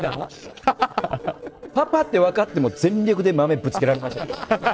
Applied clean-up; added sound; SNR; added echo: neural separator model SepFormer DNS4.